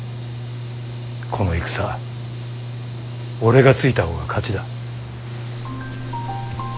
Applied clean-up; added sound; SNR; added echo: none; Mechanical fan / Engine; 7 dB; none.